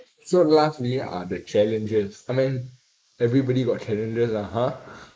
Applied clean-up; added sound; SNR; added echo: neural mask model Resemble Enhance denoiser.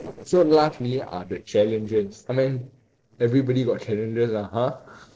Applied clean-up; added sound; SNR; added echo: neural separator model SepFormer DNS4.